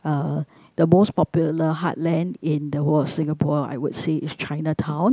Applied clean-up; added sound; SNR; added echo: none; none; none; none.